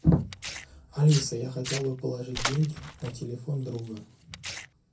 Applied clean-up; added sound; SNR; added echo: none; Tearing; 11 dB; reverberation time 0.3 s.